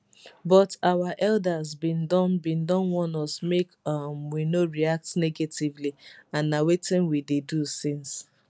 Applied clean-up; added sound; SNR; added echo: none; none; none; none.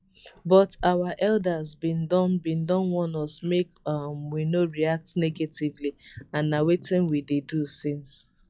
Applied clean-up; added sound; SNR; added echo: classical method log-MMSE.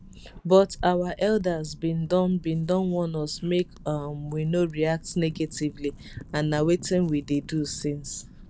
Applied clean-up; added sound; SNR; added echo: none; Wind / Fire; 18 dB; none.